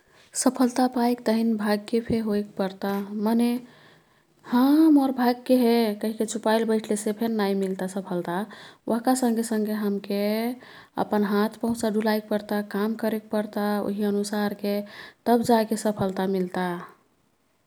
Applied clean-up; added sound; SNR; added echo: none; none; none; none.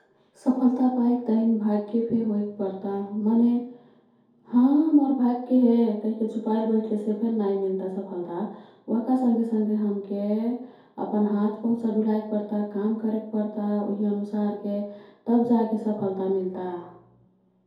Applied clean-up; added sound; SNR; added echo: none; none; none; reverberation time 2.2 s.